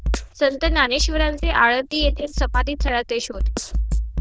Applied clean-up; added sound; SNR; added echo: neural diffusion model UNIVERSE++.